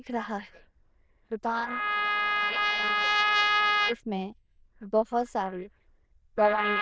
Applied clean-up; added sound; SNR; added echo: neural diffusion model UNIVERSE++.